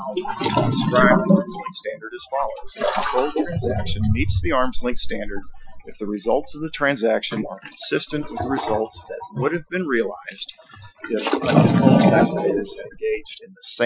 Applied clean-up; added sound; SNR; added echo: classical method Wiener filter.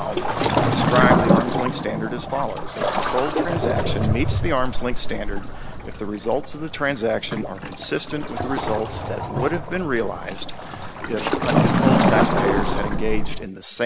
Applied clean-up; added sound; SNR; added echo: none; Waves, surf; -4 dB; none.